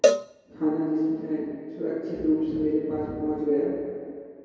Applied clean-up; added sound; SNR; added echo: none; Cowbell; 1 dB; reverberation time 2.2 s.